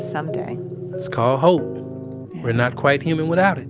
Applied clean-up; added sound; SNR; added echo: none; none; none; none.